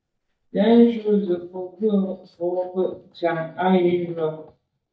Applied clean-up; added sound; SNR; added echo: neural mask model DeepFilterNet 3.